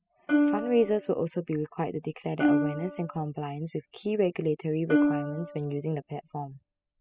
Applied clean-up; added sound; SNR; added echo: classical method spectral subtraction.